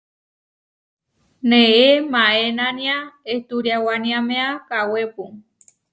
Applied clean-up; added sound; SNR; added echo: none; none; none; none.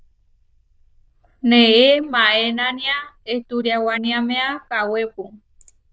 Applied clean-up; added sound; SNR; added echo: neural diffusion model UNIVERSE++.